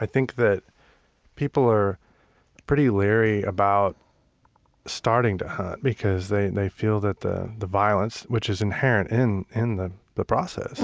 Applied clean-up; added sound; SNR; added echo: none; none; none; none.